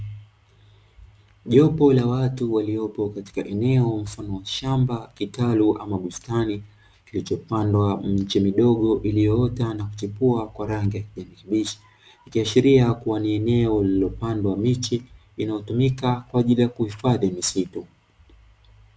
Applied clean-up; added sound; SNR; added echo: none; none; none; none.